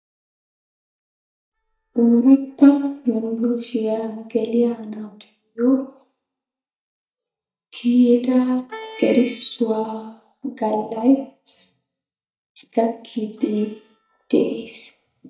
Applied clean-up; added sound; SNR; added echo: neural mask model DeepFilterNet 3.